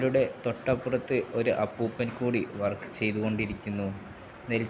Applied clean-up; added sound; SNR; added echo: none; none; none; none.